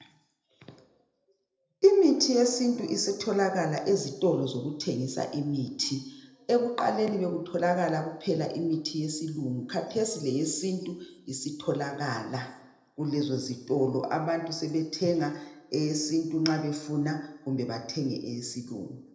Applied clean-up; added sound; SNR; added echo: none; none; none; reverberation time 0.8 s.